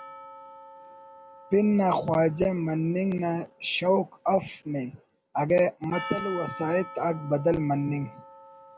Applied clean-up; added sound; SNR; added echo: none; Percussion; 17 dB; none.